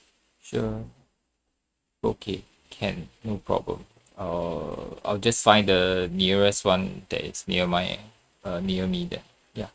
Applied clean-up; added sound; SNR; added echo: neural mask model RNNoise.